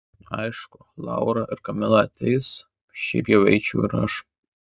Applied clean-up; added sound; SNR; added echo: none; none; none; none.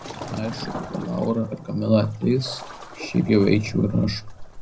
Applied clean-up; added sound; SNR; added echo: none; Waves, surf; 12 dB; reverberation time 0.4 s.